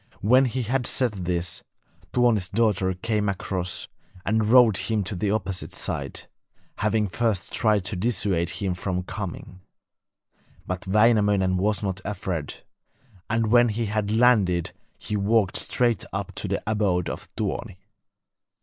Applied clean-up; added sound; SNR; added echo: none; none; none; none.